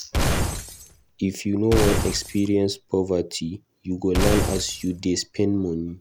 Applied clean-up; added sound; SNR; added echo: none; Glass; 1 dB; none.